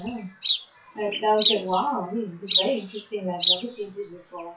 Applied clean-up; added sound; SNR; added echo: classical method WPE with log-MMSE.